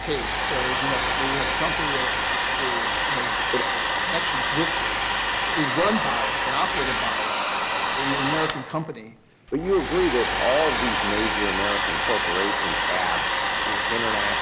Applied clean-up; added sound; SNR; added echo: none; Domestic sounds, home sounds; -5 dB; none.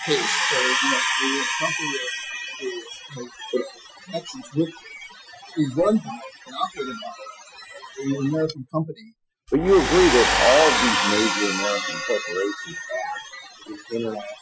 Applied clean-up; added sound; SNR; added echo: classical method Wiener filter.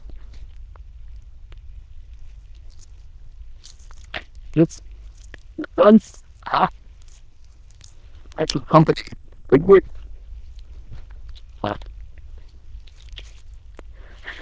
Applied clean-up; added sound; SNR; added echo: neural diffusion model UNIVERSE++.